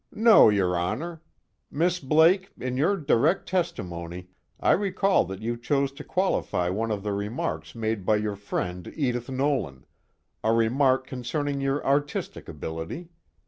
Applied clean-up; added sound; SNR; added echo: none; none; none; none.